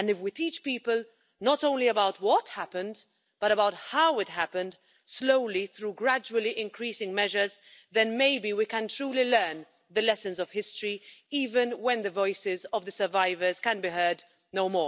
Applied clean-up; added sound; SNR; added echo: none; none; none; none.